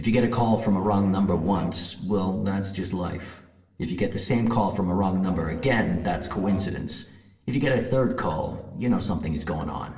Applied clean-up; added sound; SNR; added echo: neural separator model SepFormer DNS4.